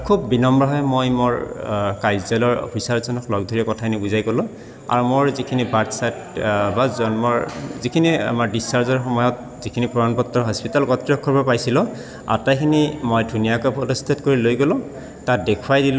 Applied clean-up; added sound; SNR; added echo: none; none; none; none.